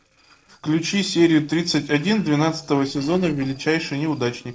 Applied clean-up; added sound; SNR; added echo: neural separator model SepFormer DNS4.